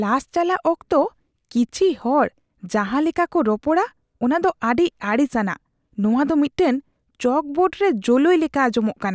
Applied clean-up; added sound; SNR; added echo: none; none; none; none.